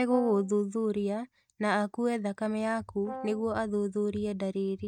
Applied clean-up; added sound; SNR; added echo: neural mask model DeepFilterNet 3.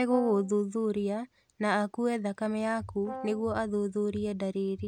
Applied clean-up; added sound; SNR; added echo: none; Brass instrument; 13 dB; none.